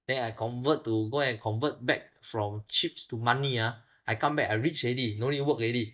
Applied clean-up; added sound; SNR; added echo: neural mask model DeepFilterNet 3.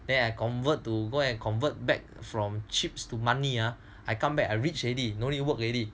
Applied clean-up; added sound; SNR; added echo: none; none; none; none.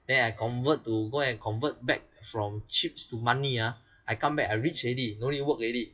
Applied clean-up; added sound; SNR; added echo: classical method WPE with log-MMSE.